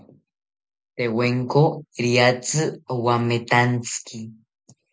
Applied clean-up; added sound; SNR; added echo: none; none; none; none.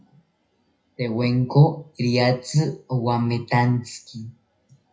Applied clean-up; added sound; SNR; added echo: classical method WPE with log-MMSE.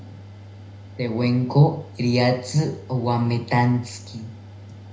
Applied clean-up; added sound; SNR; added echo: none; Mechanical fan; 17 dB; reverberation time 0.5 s.